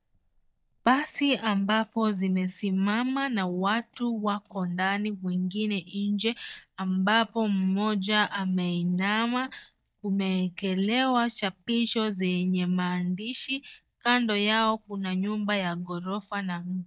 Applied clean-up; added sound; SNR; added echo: neural mask model DeepFilterNet 3.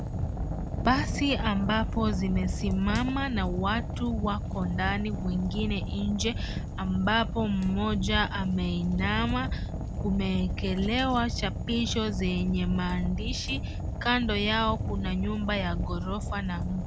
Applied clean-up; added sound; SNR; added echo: none; Fire; 3 dB; none.